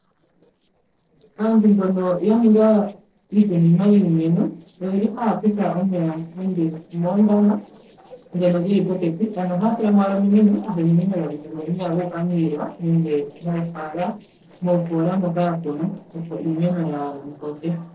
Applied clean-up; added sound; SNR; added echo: neural separator model SepFormer DNS4.